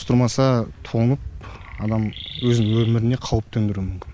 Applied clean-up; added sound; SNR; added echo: none; Chirp, tweet; 17 dB; none.